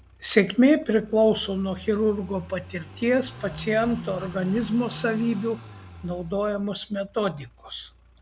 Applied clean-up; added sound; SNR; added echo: none; Car passing by / Idling; 16 dB; none.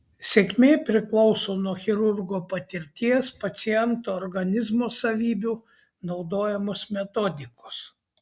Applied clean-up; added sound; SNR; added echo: none; none; none; none.